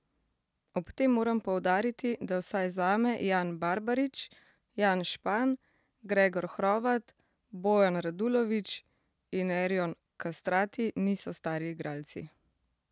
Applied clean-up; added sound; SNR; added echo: none; none; none; none.